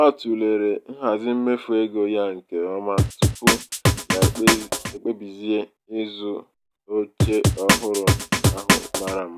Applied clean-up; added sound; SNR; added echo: none; Drum; -4 dB; none.